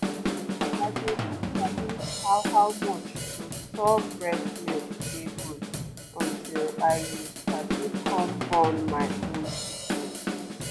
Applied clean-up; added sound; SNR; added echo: none; Drum / Drum kit; 2 dB; none.